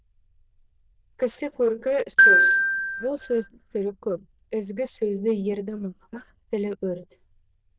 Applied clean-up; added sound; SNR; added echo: neural diffusion model UNIVERSE++.